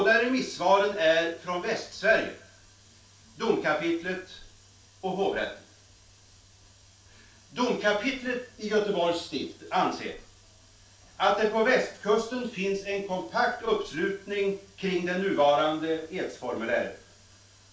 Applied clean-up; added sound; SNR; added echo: none; none; none; reverberation time 0.3 s.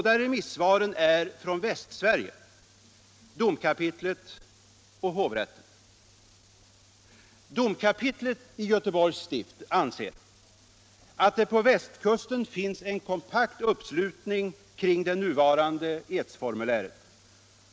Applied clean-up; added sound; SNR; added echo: none; none; none; none.